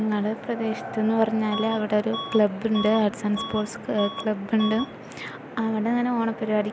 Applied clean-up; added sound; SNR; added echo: none; Bus / Alarm; 12 dB; none.